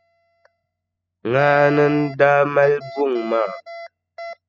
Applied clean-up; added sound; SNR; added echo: classical method spectral subtraction.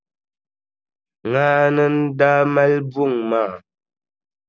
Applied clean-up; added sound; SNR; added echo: none; none; none; none.